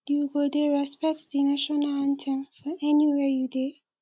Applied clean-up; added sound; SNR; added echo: none; none; none; none.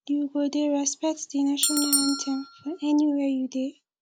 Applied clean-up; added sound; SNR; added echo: none; Bell; 4 dB; none.